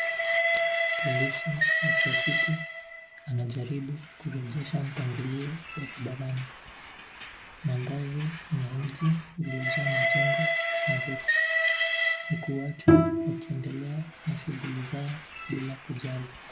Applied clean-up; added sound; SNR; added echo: none; Train + Bowed string instrument; -3 dB; none.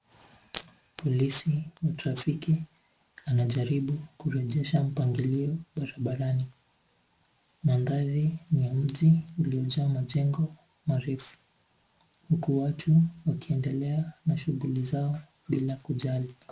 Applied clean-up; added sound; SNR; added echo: none; none; none; none.